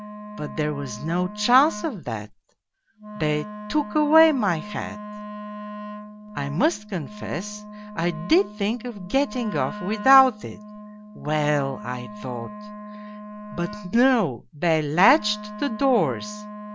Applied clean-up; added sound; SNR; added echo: none; Wind instrument, woodwind instrument; 12 dB; none.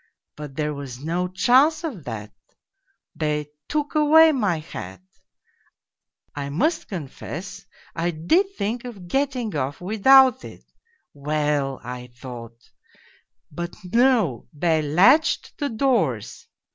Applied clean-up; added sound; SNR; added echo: none; none; none; none.